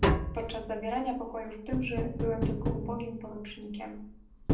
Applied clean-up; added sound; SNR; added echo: none; Tap; -3 dB; reverberation time 0.6 s.